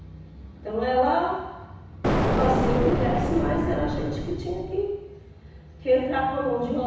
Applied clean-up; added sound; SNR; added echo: none; Explosion; -1 dB; reverberation time 1.1 s.